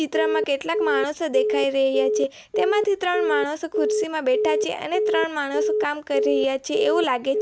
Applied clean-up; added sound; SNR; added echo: none; Telephone; 0 dB; none.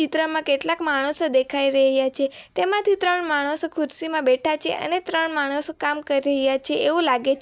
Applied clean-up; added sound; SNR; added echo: none; none; none; none.